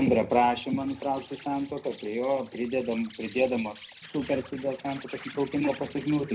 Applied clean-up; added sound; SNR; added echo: none; Insect; 19 dB; reverberation time 0.4 s.